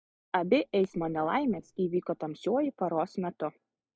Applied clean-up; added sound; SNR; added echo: neural mask model DeepFilterNet 3.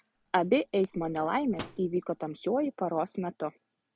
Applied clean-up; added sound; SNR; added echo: none; Microwave oven; 19 dB; none.